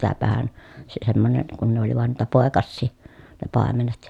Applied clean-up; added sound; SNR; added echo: none; none; none; none.